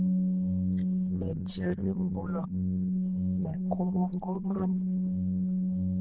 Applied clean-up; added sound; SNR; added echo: neural diffusion model UNIVERSE++.